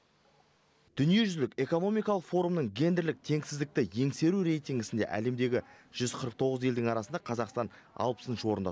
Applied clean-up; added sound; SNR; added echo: none; none; none; none.